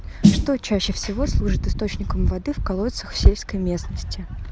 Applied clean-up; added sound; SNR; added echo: none; Snare drum; 1 dB; none.